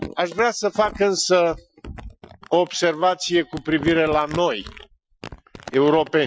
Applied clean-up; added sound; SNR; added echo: classical method Wiener filter.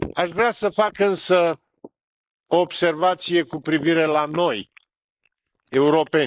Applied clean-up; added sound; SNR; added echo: neural mask model Resemble Enhance denoiser.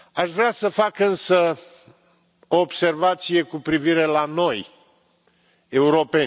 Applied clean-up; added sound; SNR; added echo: none; none; none; none.